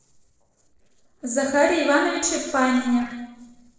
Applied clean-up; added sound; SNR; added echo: neural separator model SepFormer DNS4.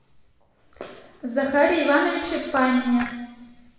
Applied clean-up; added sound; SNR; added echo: none; Dishes, pots, and pans / Chink, clink; 15 dB; reverberation time 1.1 s.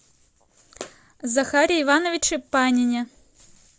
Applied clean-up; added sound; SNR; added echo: none; none; none; none.